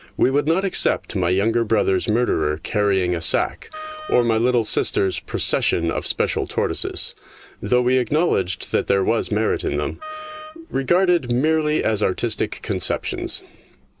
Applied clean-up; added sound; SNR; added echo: none; Wind instrument, woodwind instrument; 16 dB; none.